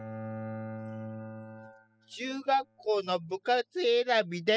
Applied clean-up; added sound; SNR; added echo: classical method spectral subtraction.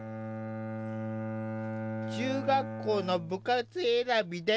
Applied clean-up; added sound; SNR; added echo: none; Bowed string instrument; 6 dB; none.